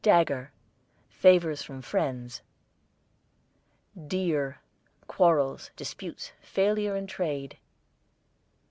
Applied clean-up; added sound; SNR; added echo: none; none; none; none.